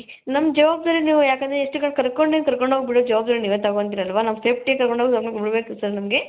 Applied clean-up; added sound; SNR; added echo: none; none; none; none.